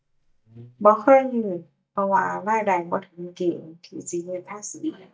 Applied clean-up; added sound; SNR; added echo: neural mask model DeepFilterNet 3.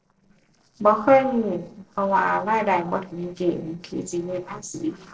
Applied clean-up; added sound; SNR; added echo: neural separator model SepFormer DNS4.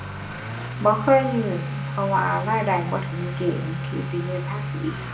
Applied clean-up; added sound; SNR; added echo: none; Accelerating, revving, vroom / Motor vehicle (road); 4 dB; reverberation time 0.6 s.